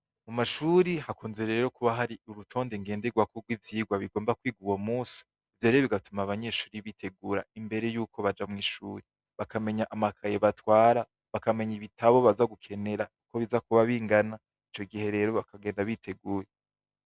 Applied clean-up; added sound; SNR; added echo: none; none; none; none.